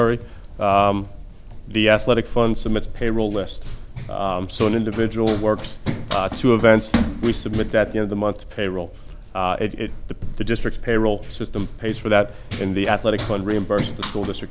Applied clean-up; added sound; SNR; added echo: none; Run; 7 dB; none.